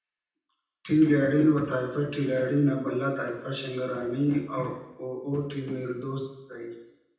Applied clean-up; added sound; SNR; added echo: none; none; none; reverberation time 0.9 s.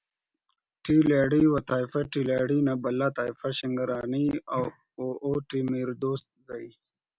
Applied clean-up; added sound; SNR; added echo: none; none; none; none.